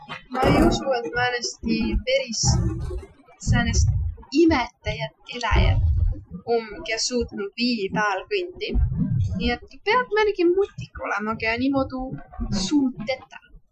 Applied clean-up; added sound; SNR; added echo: classical method Wiener filter.